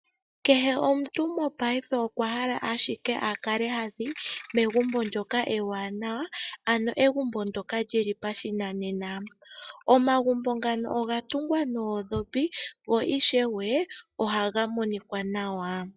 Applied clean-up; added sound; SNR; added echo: classical method log-MMSE.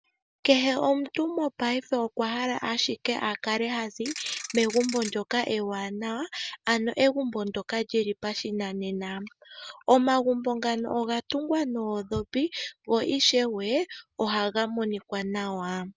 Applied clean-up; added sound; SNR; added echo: none; Ratchet, pawl / Percussion; 10 dB; none.